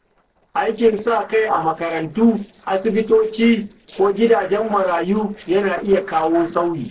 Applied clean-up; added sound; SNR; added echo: neural separator model SepFormer DNS4.